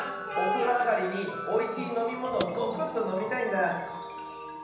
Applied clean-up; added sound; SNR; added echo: none; Car; 18 dB; reverberation time 0.9 s.